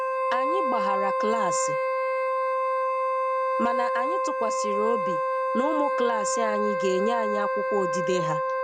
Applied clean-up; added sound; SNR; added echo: none; Wind instrument, woodwind instrument; -5 dB; none.